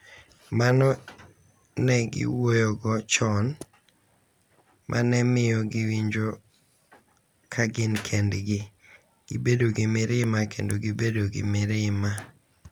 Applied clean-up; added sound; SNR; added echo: none; none; none; none.